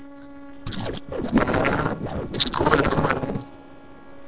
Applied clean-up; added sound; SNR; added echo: neural separator model SepFormer DNS4.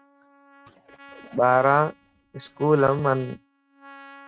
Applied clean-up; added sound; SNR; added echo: neural mask model RNNoise.